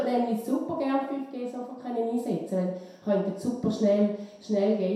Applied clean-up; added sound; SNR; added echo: none; none; none; reverberation time 0.7 s.